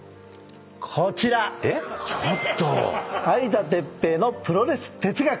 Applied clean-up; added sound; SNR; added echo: none; none; none; none.